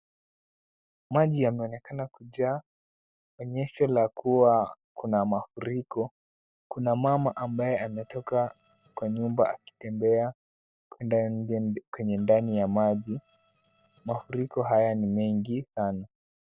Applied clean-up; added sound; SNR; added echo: neural separator model SepFormer DNS4.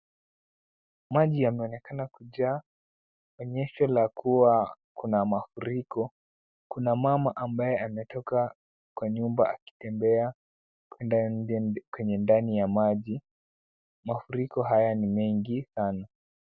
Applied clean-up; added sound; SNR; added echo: none; none; none; none.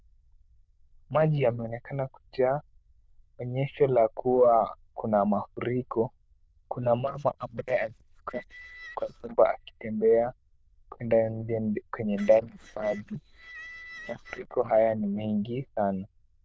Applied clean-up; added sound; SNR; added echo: neural diffusion model UNIVERSE++.